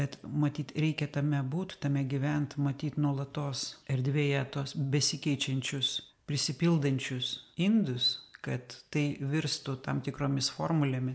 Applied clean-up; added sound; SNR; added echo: none; none; none; none.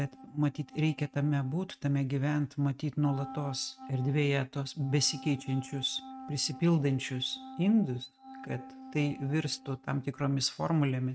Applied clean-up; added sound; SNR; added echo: neural mask model RNNoise.